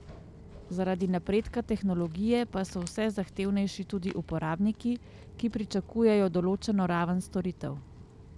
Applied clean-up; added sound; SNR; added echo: none; Walk, footsteps; 18 dB; none.